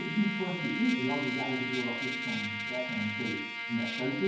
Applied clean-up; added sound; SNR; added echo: none; Trumpet; 3 dB; reverberation time 0.9 s.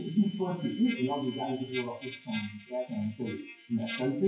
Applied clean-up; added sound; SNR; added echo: classical method WPE with log-MMSE.